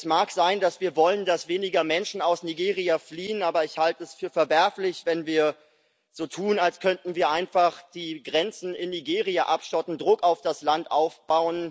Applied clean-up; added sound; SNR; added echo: none; none; none; none.